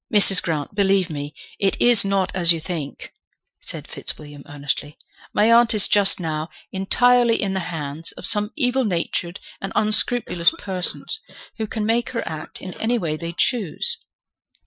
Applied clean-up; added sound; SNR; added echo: classical method Wiener filter.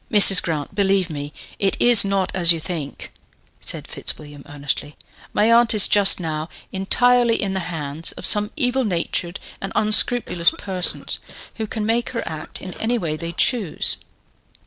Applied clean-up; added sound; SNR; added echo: none; Cough; 19 dB; none.